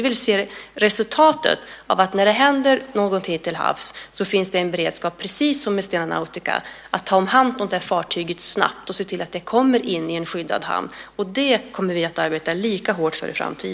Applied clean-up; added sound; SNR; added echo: none; none; none; none.